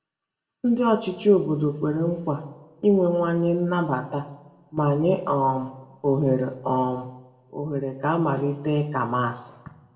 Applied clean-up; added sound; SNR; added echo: none; none; none; reverberation time 0.7 s.